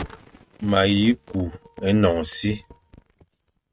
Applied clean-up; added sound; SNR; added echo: neural mask model RNNoise.